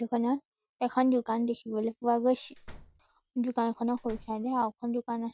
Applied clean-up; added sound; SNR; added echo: none; Slam; 20 dB; none.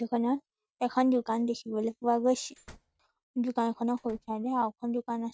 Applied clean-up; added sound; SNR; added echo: neural mask model RNNoise.